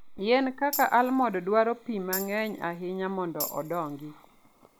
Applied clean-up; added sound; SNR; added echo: none; Tambourine; 13 dB; none.